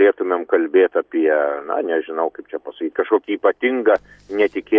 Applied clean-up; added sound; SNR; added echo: none; none; none; none.